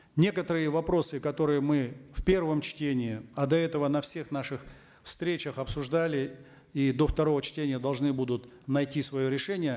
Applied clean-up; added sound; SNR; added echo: none; none; none; none.